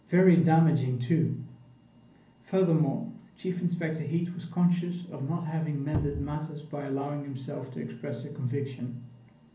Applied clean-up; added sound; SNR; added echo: none; Cupboard open or close; 3 dB; reverberation time 0.6 s.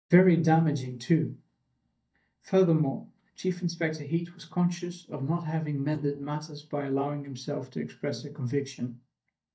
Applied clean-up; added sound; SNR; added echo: neural mask model DeepFilterNet 3.